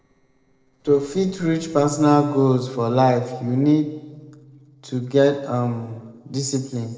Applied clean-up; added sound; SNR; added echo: neural separator model SepFormer DNS4.